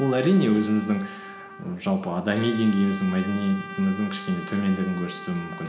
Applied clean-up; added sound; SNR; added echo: none; Trumpet; 14 dB; none.